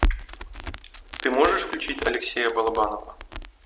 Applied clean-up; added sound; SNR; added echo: none; Crackle; 5 dB; none.